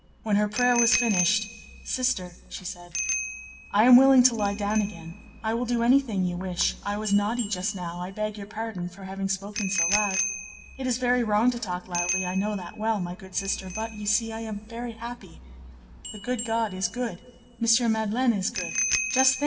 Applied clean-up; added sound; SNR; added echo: none; Bicycle bell; 8 dB; reverberation time 0.9 s.